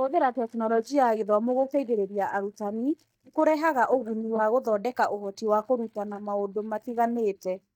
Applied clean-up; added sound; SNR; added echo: neural mask model DeepFilterNet 3.